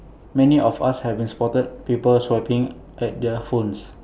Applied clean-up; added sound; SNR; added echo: none; none; none; none.